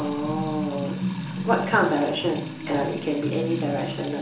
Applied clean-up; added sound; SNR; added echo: none; Trickle, dribble / Water tap, faucet / Music; 5 dB; reverberation time 0.6 s.